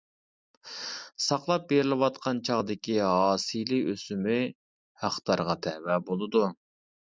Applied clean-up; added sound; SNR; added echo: none; none; none; none.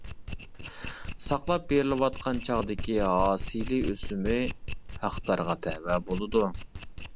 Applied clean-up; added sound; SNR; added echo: none; Domestic sounds, home sounds; 6 dB; none.